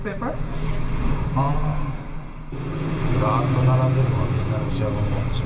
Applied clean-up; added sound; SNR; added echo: none; none; none; reverberation time 2.3 s.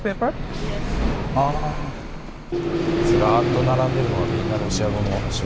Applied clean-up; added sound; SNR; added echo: none; none; none; none.